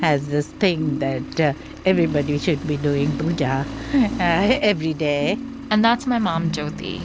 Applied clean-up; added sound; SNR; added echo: none; Accelerating, revving, vroom; 15 dB; none.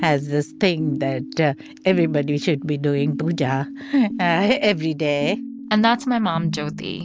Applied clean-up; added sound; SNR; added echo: none; none; none; none.